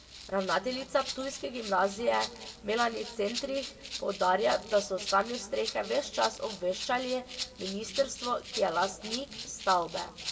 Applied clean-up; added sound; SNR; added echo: none; Rattle (instrument); 11 dB; reverberation time 2.3 s.